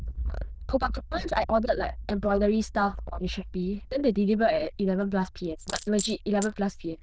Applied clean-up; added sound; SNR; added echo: neural diffusion model UNIVERSE++.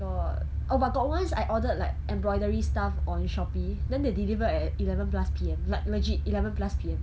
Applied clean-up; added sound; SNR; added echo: none; none; none; none.